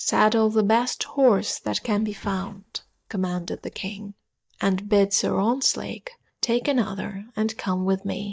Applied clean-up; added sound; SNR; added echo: neural mask model DeepFilterNet 3.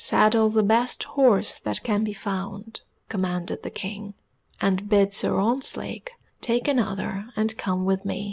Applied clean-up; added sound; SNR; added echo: none; none; none; none.